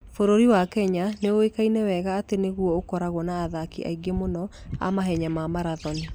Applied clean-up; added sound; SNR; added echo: none; none; none; none.